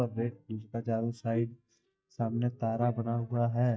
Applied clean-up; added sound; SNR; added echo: neural mask model DeepFilterNet 3.